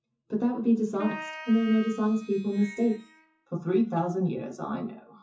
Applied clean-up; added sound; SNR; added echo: classical method WPE with log-MMSE.